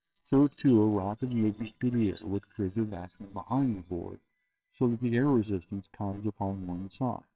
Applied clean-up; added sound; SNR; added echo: neural separator model SepFormer WHAMR!.